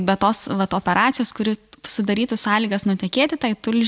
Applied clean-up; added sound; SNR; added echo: none; none; none; none.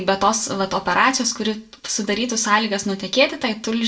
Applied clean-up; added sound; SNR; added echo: none; none; none; reverberation time 0.2 s.